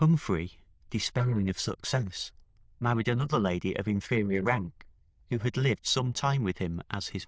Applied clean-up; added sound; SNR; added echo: neural diffusion model UNIVERSE++.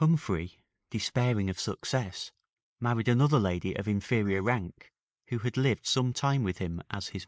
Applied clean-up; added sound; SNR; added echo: neural mask model Resemble Enhance denoiser.